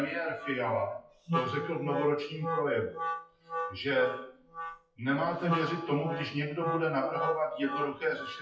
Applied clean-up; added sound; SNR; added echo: classical method WPE with log-MMSE.